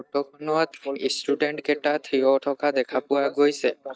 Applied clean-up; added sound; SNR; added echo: neural mask model DeepFilterNet 3.